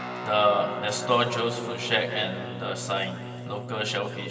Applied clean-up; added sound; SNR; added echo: none; Guitar; 8 dB; reverberation time 2.4 s.